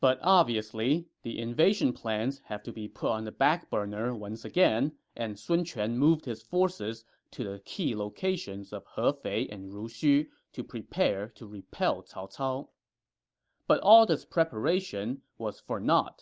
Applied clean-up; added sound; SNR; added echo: none; none; none; none.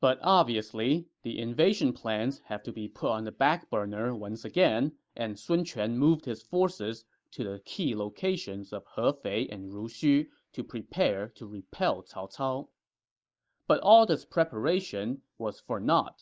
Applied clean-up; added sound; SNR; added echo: neural mask model Resemble Enhance denoiser.